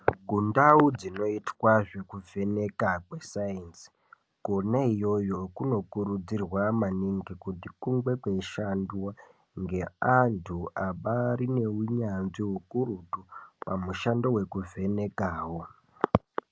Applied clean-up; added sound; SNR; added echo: none; none; none; none.